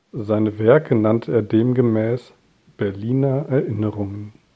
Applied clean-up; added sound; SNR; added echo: none; none; none; none.